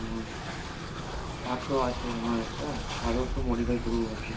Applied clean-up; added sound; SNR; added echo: none; Train; 2 dB; reverberation time 0.2 s.